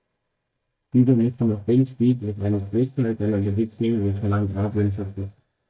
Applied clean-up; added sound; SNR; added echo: neural mask model DeepFilterNet 3.